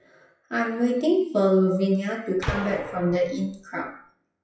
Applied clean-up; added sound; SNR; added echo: classical method WPE with log-MMSE.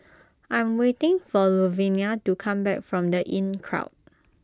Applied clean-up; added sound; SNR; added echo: none; none; none; none.